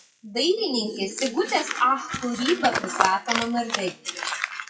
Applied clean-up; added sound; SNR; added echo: classical method WPE with log-MMSE.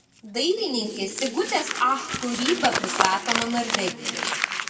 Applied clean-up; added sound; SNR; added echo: none; Crumpling, crinkling; 3 dB; reverberation time 1.8 s.